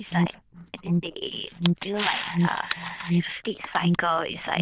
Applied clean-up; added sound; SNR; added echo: neural diffusion model UNIVERSE++.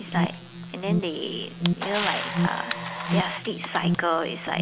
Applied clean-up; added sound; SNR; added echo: none; Alarm + Camera; -2 dB; none.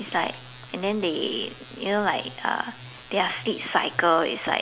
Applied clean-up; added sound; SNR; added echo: none; none; none; none.